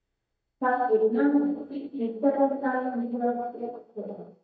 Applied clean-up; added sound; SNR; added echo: neural mask model DeepFilterNet 3.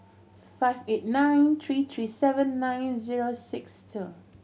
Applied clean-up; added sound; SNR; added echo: none; none; none; none.